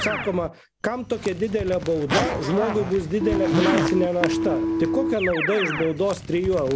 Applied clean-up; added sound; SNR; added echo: none; Keyboard (musical) + Zipper (clothing); 2 dB; none.